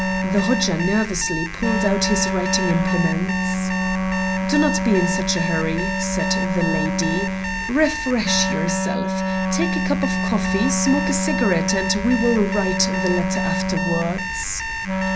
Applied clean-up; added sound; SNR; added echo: none; Alarm + Wind instrument, woodwind instrument; -1 dB; none.